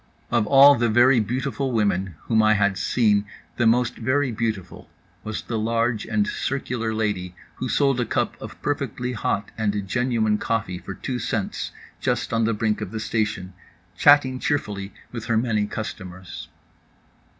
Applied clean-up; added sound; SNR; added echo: none; none; none; none.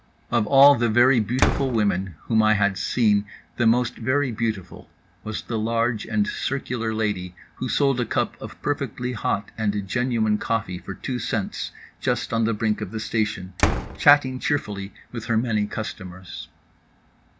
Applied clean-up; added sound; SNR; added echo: none; Slam; 7 dB; none.